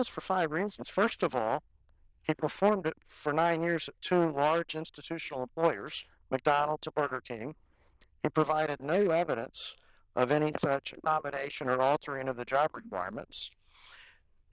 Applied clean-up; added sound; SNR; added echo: neural diffusion model UNIVERSE++.